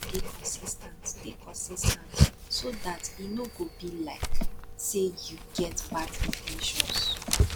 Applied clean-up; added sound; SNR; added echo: none; Crumpling, crinkling + Dog; -3 dB; none.